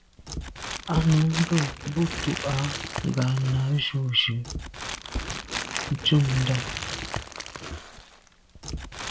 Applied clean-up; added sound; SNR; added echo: none; Crumpling, crinkling; 7 dB; none.